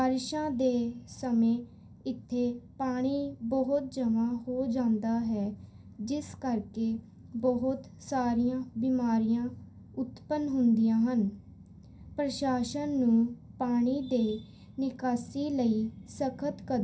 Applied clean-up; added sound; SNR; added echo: none; none; none; reverberation time 0.3 s.